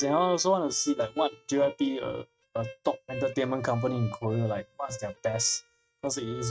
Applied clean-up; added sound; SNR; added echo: neural mask model RNNoise.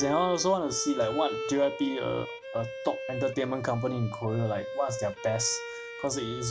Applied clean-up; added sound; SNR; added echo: none; Bowed string instrument; 9 dB; none.